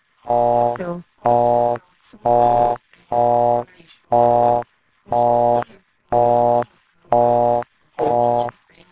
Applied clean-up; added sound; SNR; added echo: neural separator model SepFormer WHAMR!.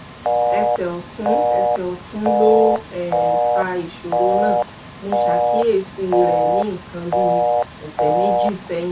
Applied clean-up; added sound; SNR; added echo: none; Telephone; -4 dB; reverberation time 0.3 s.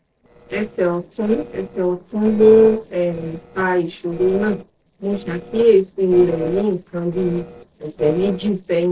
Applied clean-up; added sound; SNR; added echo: neural separator model SepFormer DNS4.